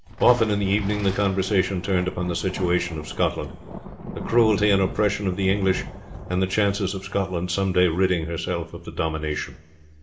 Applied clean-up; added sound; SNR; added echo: none; Thunder; 13 dB; reverberation time 1.7 s.